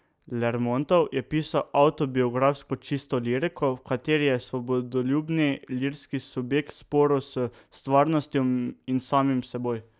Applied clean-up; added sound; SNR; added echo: none; none; none; none.